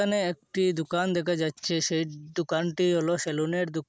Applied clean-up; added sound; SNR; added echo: none; none; none; none.